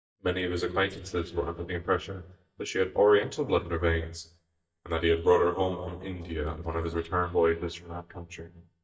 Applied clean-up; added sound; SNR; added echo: neural mask model DeepFilterNet 3.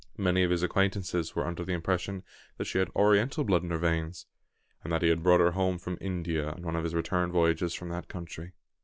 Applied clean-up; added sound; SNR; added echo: none; none; none; none.